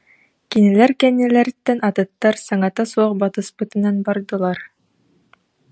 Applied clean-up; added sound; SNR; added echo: none; none; none; none.